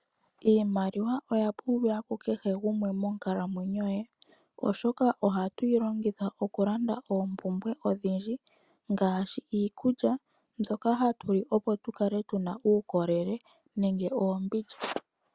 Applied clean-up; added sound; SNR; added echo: none; none; none; none.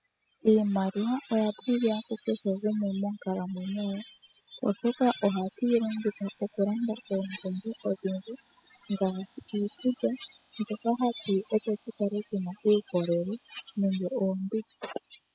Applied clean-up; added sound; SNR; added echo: classical method spectral subtraction.